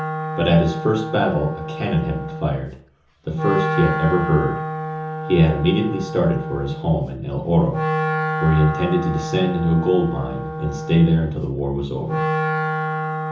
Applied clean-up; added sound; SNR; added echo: none; Wind instrument, woodwind instrument; 5 dB; reverberation time 0.7 s.